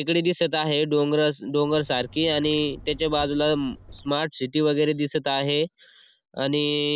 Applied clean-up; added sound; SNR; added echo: none; Trickle, dribble / Chirp, tweet; 20 dB; none.